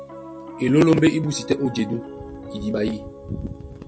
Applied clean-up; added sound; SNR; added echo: none; Piano; 14 dB; none.